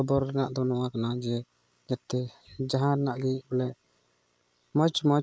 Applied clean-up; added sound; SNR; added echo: neural mask model Resemble Enhance denoiser.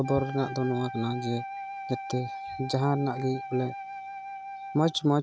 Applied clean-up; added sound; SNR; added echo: none; Wind instrument, woodwind instrument; 9 dB; none.